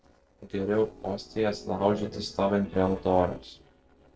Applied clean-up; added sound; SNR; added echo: neural separator model SepFormer DNS4.